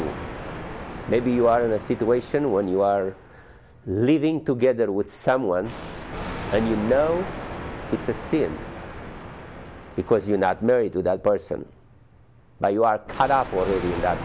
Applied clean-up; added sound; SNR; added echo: none; Thunder; 12 dB; none.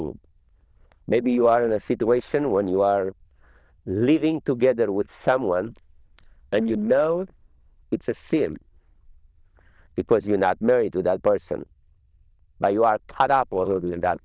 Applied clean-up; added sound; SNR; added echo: neural diffusion model UNIVERSE++.